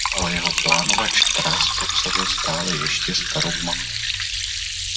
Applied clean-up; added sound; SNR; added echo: none; Liquid; -4 dB; reverberation time 0.6 s.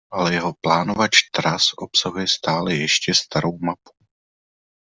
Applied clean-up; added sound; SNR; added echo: none; none; none; none.